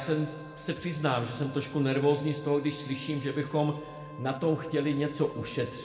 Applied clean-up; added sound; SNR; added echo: none; Wind instrument, woodwind instrument; 19 dB; reverberation time 1.5 s.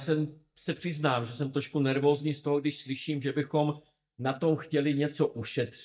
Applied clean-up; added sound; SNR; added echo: neural mask model DeepFilterNet 3.